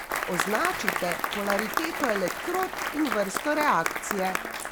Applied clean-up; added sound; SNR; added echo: none; Applause; 2 dB; none.